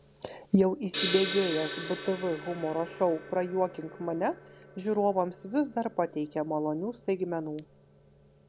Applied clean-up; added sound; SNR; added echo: none; Gong; 4 dB; none.